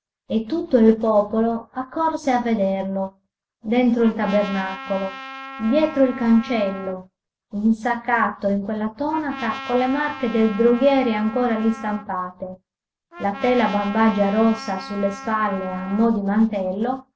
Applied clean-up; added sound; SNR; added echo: none; Trumpet; 15 dB; none.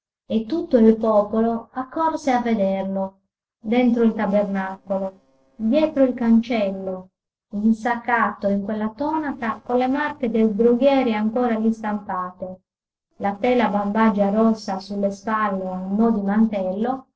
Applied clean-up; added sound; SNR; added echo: neural separator model SepFormer DNS4.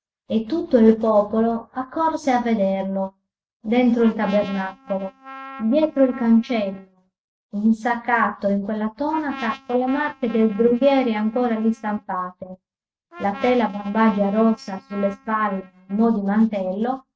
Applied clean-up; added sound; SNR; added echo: neural mask model RNNoise.